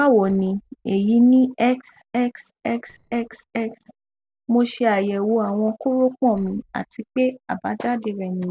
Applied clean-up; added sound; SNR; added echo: neural separator model SepFormer DNS4.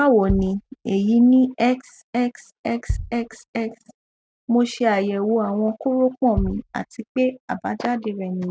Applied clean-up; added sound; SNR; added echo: neural mask model RNNoise.